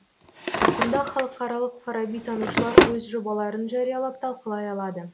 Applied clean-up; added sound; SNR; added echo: none; Drawer open or close; -2 dB; none.